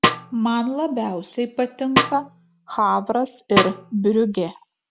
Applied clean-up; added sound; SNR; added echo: none; Snare drum; 3 dB; none.